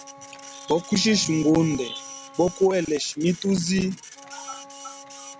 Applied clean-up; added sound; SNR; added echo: none; Printer + Wind instrument, woodwind instrument; 17 dB; none.